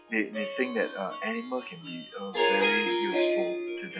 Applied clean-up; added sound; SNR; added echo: classical method log-MMSE.